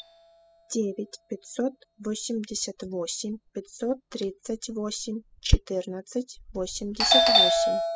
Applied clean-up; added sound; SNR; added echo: classical method spectral subtraction.